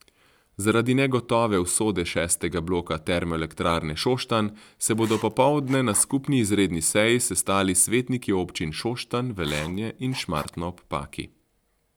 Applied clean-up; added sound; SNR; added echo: none; Writing; 19 dB; none.